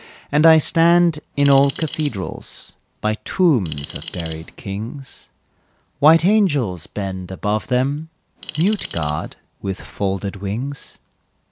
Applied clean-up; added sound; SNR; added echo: none; Alarm; 6 dB; none.